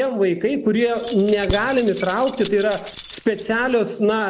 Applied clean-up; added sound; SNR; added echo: none; Keys jangling; 14 dB; none.